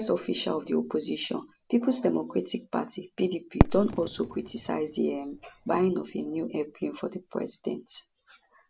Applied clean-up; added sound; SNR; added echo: none; Fireworks; 6 dB; none.